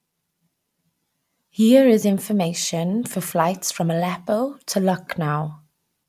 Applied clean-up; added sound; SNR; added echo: none; none; none; none.